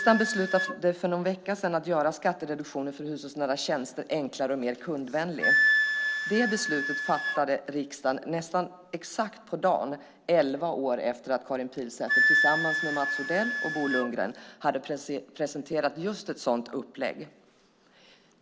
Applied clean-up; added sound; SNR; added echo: none; Wind instrument, woodwind instrument; 3 dB; none.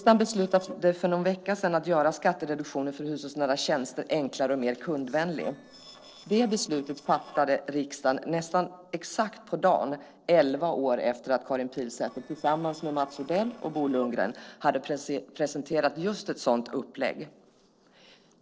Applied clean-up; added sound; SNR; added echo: neural separator model SepFormer DNS4.